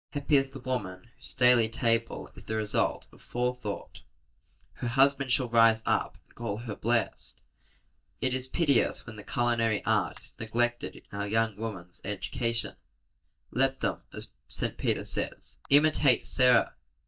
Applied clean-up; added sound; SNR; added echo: neural mask model DeepFilterNet 3.